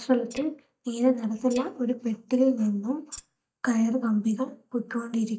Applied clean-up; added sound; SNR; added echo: neural mask model DeepFilterNet 3.